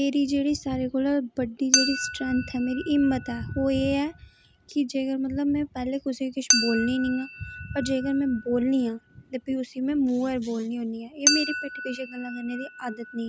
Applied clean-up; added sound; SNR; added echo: none; Chink, clink; 6 dB; none.